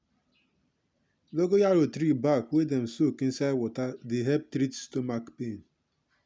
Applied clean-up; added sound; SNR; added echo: none; none; none; none.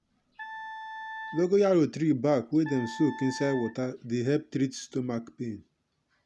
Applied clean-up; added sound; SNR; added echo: none; Wind instrument, woodwind instrument; 13 dB; none.